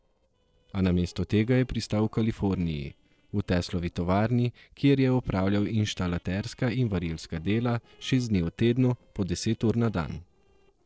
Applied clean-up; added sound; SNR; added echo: neural separator model SepFormer DNS4.